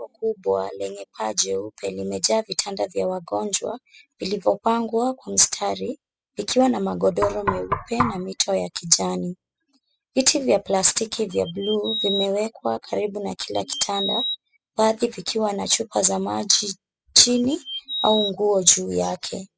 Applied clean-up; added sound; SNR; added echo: classical method spectral subtraction.